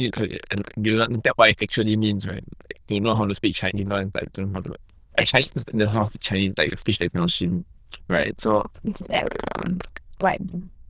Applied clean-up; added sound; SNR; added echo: neural diffusion model UNIVERSE++.